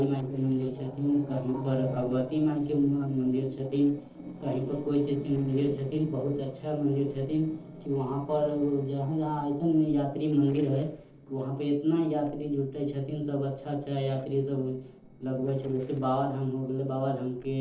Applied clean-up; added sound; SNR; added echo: neural separator model SepFormer DNS4.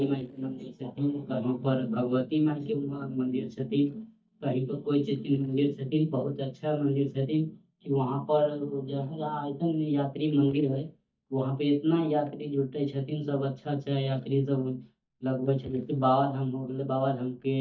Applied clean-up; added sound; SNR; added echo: neural mask model DeepFilterNet 3.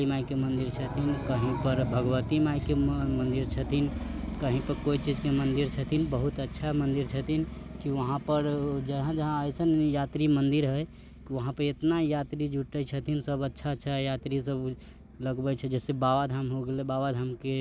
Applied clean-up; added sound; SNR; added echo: none; none; none; none.